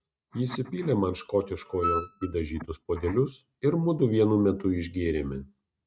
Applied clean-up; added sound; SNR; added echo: neural mask model RNNoise.